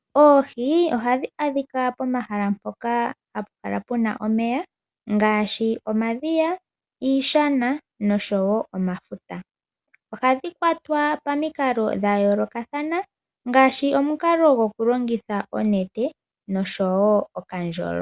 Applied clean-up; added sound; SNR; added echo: none; none; none; none.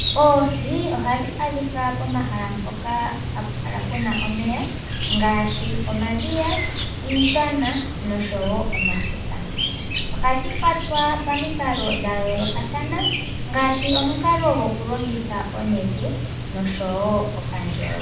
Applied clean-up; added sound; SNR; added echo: none; Chirp, tweet; 2 dB; reverberation time 0.5 s.